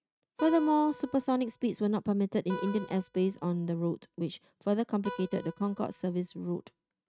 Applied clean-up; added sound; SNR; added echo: neural mask model RNNoise.